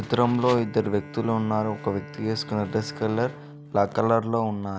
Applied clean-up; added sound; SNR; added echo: none; Bowed string instrument; 17 dB; none.